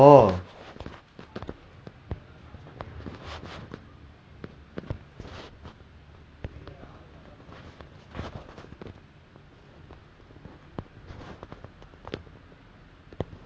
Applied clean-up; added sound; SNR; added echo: none; none; none; none.